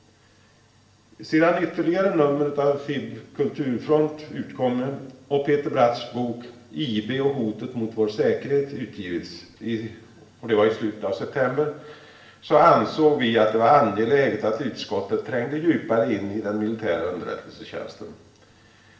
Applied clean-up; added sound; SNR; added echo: none; none; none; reverberation time 0.8 s.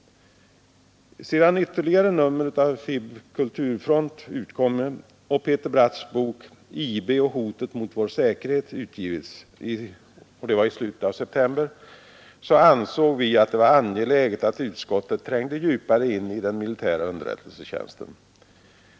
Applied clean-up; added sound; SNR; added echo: none; none; none; none.